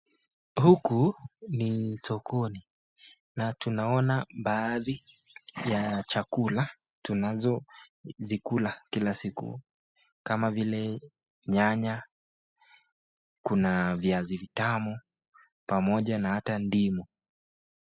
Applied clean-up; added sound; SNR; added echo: classical method spectral subtraction.